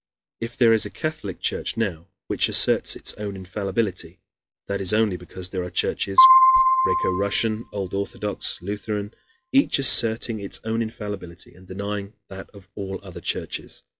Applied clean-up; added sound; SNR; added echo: classical method log-MMSE.